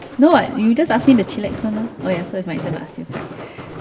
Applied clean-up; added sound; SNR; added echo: none; Walk, footsteps; 12 dB; reverberation time 1.7 s.